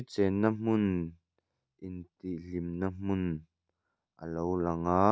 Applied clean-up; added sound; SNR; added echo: none; none; none; none.